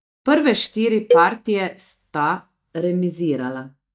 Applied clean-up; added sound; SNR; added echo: neural mask model DeepFilterNet 3.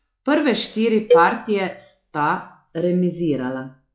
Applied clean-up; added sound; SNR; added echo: classical method log-MMSE.